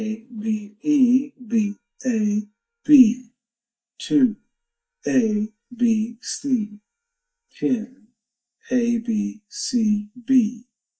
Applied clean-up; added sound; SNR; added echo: neural mask model DeepFilterNet 3.